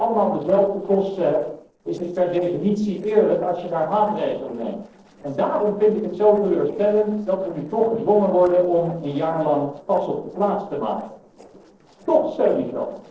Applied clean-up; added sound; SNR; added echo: neural separator model SepFormer DNS4.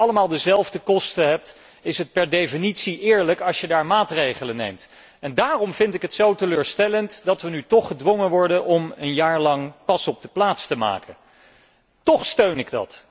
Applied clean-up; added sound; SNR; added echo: none; none; none; none.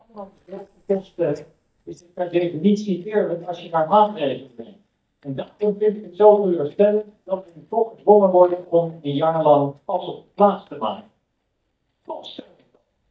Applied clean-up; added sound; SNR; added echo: neural mask model DeepFilterNet 3.